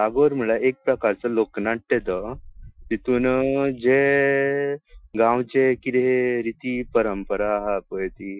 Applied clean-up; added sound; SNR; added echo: classical method Wiener filter.